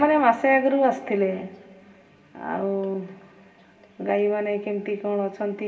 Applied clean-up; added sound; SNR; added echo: none; none; none; reverberation time 1.4 s.